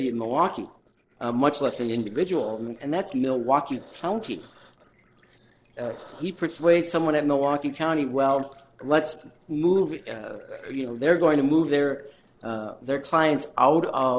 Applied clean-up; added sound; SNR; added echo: neural separator model SepFormer DNS4.